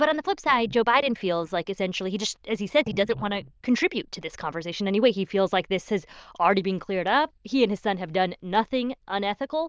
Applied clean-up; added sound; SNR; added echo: neural diffusion model UNIVERSE++.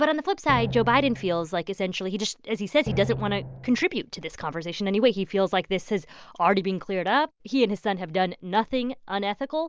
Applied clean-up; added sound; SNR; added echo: none; Drum; 7 dB; none.